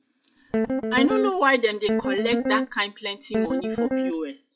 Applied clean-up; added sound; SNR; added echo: classical method log-MMSE.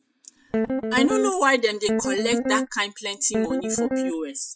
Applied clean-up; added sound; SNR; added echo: classical method Wiener filter.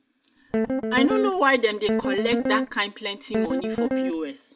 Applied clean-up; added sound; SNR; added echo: none; Guitar; 1 dB; none.